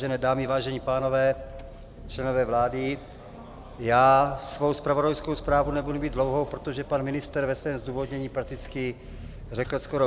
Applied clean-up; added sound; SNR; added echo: none; Engine; 16 dB; none.